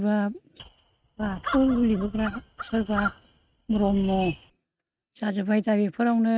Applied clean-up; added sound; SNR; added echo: neural mask model RNNoise.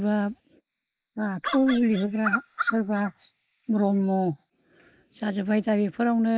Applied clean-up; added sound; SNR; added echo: neural mask model Resemble Enhance denoiser.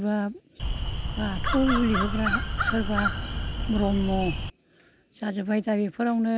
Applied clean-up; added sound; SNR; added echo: none; Crow; 0 dB; none.